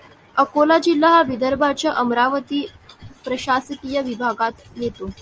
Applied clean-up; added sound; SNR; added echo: none; none; none; none.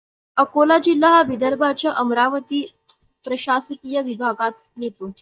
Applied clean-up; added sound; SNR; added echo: neural mask model DeepFilterNet 3.